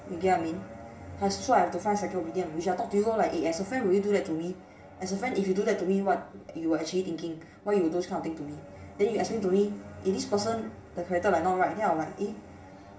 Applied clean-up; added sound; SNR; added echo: none; none; none; reverberation time 0.2 s.